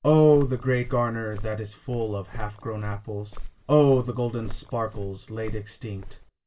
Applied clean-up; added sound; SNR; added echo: none; Walk, footsteps; 11 dB; reverberation time 0.2 s.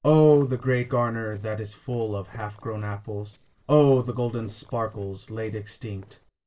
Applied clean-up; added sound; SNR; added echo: neural separator model SepFormer DNS4.